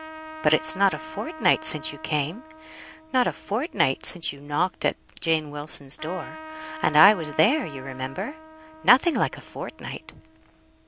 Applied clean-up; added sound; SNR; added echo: none; Trumpet; 17 dB; none.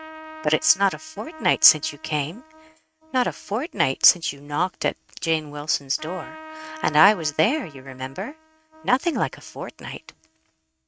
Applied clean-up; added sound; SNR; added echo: neural mask model RNNoise.